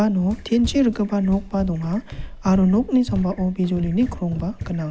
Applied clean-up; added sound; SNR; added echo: none; Run; 12 dB; none.